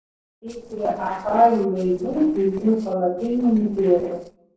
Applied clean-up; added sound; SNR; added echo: neural separator model SepFormer DNS4.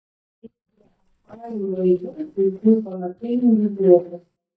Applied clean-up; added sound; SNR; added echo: neural mask model DeepFilterNet 3.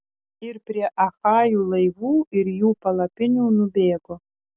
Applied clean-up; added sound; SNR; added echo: none; none; none; none.